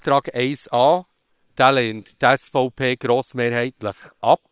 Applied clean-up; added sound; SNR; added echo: neural separator model SepFormer WHAM!.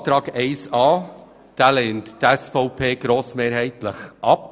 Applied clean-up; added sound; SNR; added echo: none; none; none; none.